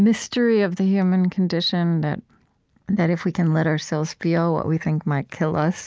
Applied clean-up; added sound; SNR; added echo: none; none; none; none.